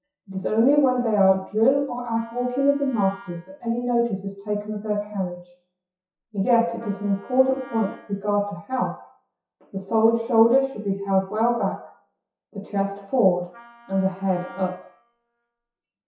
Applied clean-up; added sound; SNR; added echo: classical method WPE with log-MMSE.